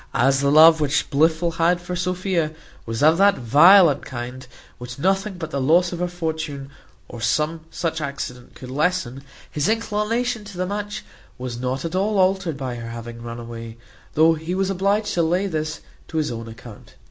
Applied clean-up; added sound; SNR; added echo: none; none; none; none.